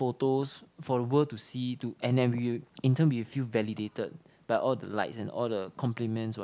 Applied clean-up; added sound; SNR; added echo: none; none; none; none.